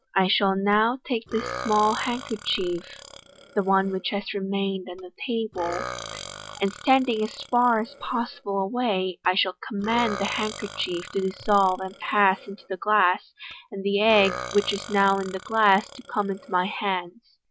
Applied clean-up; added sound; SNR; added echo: none; Burping, eructation; 15 dB; none.